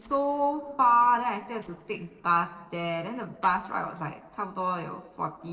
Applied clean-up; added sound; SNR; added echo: neural separator model SepFormer DNS4.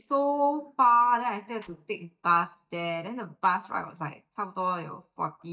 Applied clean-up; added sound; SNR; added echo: neural mask model DeepFilterNet 3.